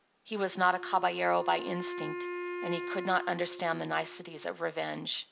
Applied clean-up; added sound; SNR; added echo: none; Wind instrument, woodwind instrument; 10 dB; none.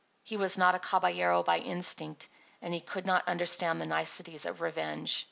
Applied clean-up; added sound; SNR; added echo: none; none; none; none.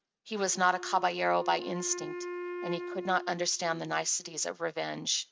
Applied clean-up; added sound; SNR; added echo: neural mask model RNNoise.